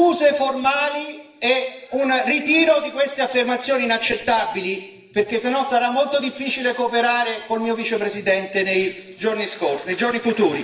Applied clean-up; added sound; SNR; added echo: none; none; none; reverberation time 1.0 s.